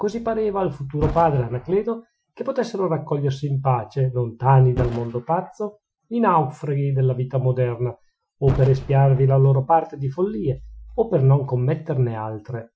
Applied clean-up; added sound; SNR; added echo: classical method Wiener filter.